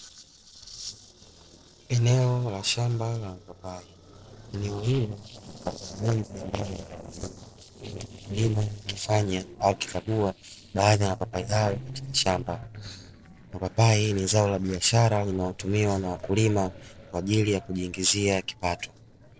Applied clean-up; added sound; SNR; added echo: neural separator model SepFormer DNS4.